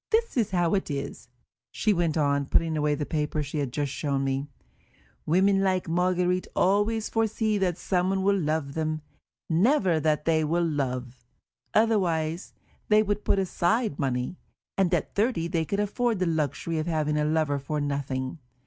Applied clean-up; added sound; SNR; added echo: none; none; none; none.